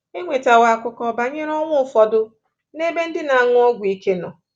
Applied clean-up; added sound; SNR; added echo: none; none; none; none.